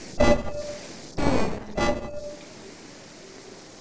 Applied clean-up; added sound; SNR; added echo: neural separator model SepFormer DNS4.